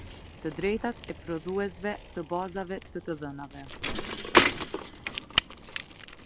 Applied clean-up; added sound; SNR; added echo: none; Bicycle; -4 dB; none.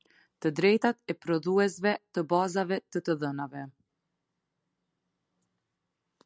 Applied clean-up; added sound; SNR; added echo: none; none; none; none.